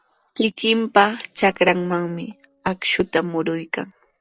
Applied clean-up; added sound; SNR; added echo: neural separator model SepFormer DNS4.